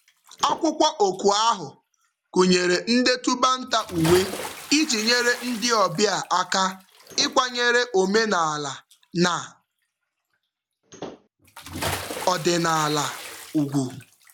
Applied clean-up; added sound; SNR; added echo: none; Slam / Wood + Bathtub (filling or washing) / Splash, splatter; 15 dB; none.